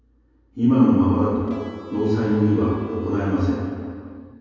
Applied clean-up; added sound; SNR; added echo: none; Electric guitar; 18 dB; reverberation time 2.2 s.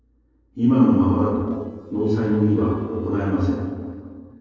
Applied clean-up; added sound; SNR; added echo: neural separator model SepFormer DNS4.